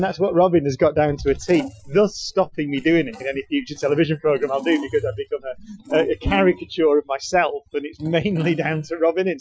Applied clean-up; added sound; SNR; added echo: classical method Wiener filter.